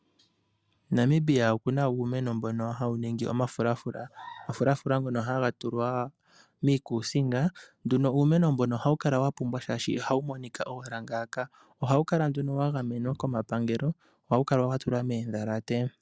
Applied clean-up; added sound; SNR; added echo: none; none; none; none.